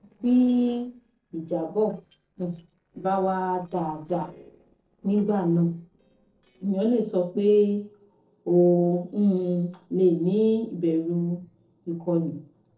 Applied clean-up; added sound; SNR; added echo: neural separator model SepFormer DNS4.